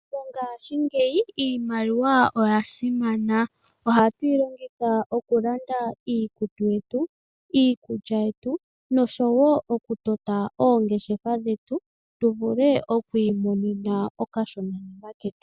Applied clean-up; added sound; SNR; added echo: none; none; none; none.